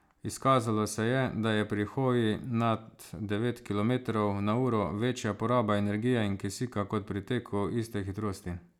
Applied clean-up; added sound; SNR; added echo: none; none; none; none.